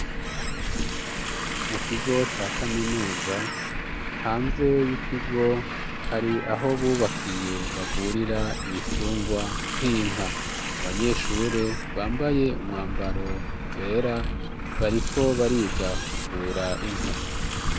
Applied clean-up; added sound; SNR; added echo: none; Truck + Water tap, faucet; 1 dB; none.